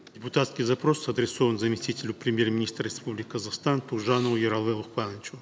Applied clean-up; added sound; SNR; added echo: none; none; none; none.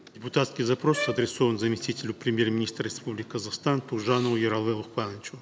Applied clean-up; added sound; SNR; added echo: none; Bowed string instrument; 10 dB; none.